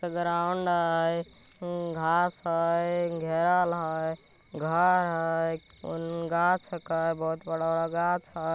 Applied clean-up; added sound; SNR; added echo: none; none; none; none.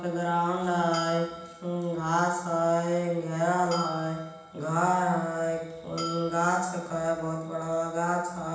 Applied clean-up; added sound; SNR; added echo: none; Bell; 15 dB; reverberation time 0.9 s.